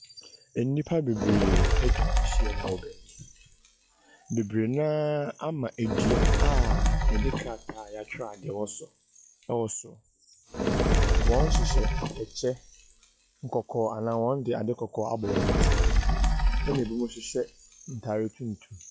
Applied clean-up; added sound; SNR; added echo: classical method log-MMSE.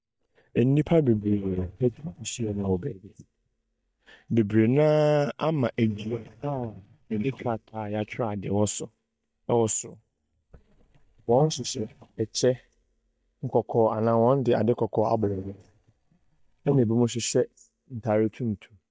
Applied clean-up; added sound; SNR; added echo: neural mask model DeepFilterNet 3.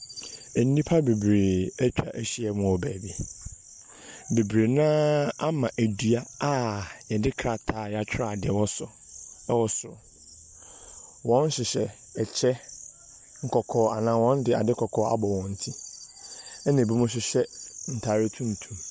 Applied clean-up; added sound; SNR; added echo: none; none; none; none.